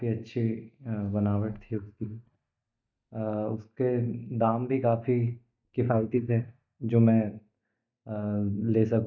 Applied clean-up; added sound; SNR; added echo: neural mask model DeepFilterNet 3.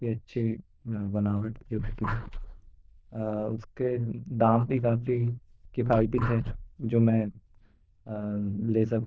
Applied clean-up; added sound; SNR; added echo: neural diffusion model UNIVERSE++.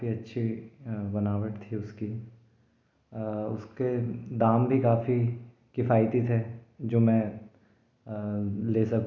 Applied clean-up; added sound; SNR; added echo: none; none; none; none.